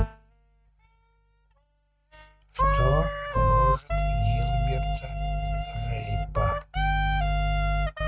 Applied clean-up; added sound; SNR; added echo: neural mask model RNNoise.